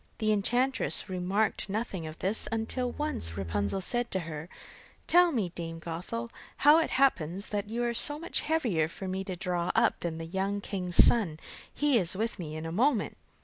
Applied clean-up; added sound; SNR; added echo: none; Bowed string instrument; 11 dB; none.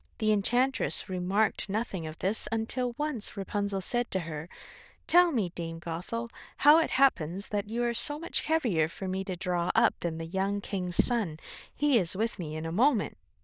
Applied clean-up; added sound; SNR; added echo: neural diffusion model UNIVERSE++.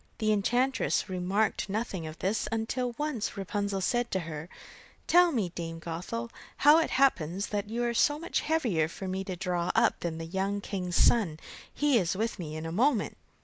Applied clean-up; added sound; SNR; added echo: neural mask model Resemble Enhance denoiser.